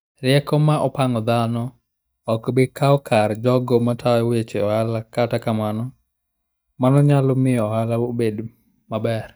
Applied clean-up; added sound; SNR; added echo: neural mask model DeepFilterNet 3.